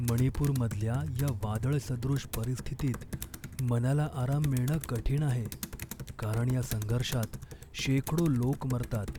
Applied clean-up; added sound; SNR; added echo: none; Computer keyboard; 10 dB; none.